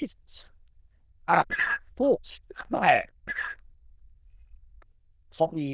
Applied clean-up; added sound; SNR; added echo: neural diffusion model UNIVERSE++.